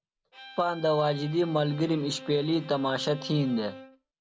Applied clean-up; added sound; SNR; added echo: none; Bowed string instrument; 17 dB; none.